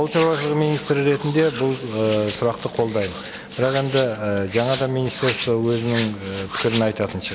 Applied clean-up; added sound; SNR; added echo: none; Hands; 11 dB; none.